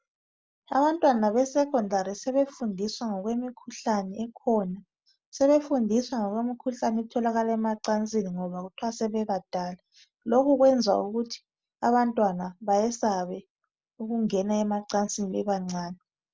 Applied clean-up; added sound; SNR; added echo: none; none; none; none.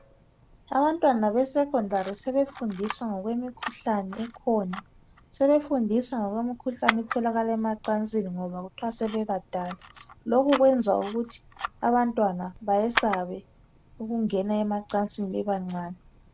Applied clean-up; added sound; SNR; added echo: none; Camera; 13 dB; none.